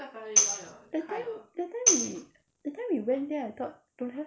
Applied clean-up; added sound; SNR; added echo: none; Tambourine; -4 dB; none.